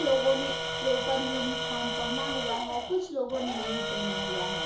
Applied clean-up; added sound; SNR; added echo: none; Tools; 1 dB; reverberation time 0.7 s.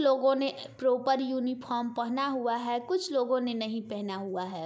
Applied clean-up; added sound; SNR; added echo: none; none; none; none.